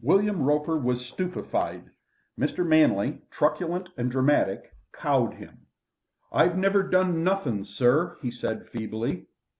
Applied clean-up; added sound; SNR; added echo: none; none; none; none.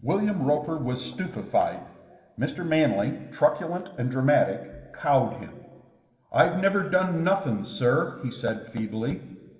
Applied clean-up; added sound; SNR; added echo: none; none; none; reverberation time 1.5 s.